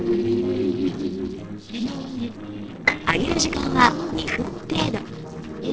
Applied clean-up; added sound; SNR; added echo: neural separator model SepFormer DNS4.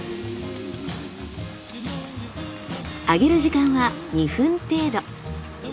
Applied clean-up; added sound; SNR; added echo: none; none; none; none.